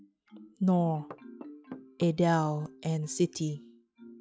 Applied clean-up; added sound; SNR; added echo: classical method log-MMSE.